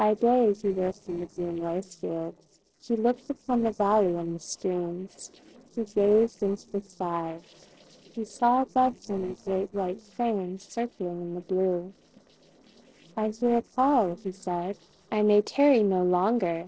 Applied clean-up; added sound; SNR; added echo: neural separator model SepFormer DNS4.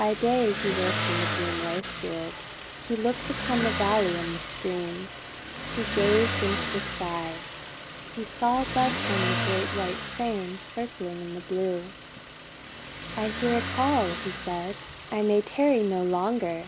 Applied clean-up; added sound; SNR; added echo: none; Motor vehicle (road); 3 dB; none.